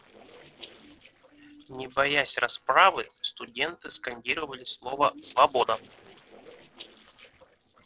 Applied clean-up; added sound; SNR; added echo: neural separator model SepFormer DNS4.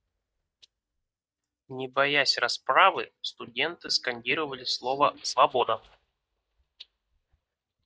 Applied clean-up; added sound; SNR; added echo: neural mask model DeepFilterNet 3.